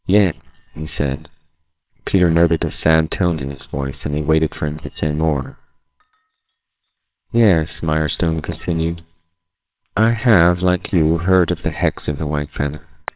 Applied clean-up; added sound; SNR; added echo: neural separator model SepFormer WHAMR!.